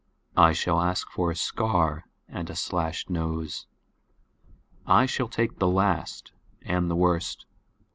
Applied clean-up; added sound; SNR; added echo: none; none; none; none.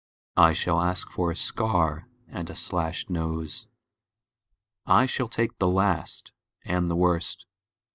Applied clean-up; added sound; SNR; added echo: neural mask model DeepFilterNet 3.